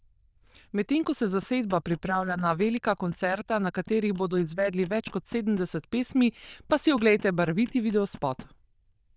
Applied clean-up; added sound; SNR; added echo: neural diffusion model UNIVERSE++.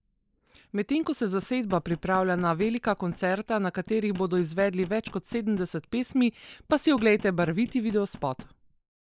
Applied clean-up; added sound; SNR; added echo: neural mask model Resemble Enhance denoiser.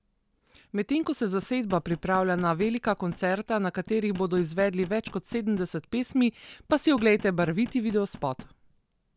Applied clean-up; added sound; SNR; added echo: none; Knock; 20 dB; none.